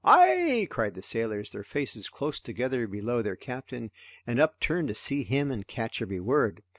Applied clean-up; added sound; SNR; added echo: none; none; none; none.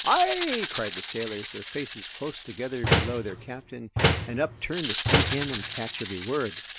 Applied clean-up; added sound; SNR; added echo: none; Slam + Rattle (instrument); -1 dB; none.